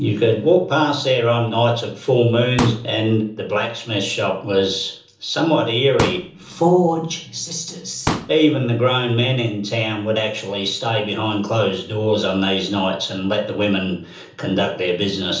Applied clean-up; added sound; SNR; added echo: none; Explosion; 8 dB; reverberation time 1.2 s.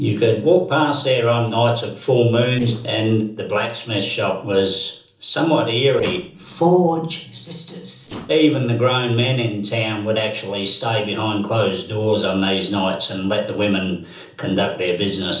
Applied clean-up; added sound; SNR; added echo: neural separator model SepFormer DNS4.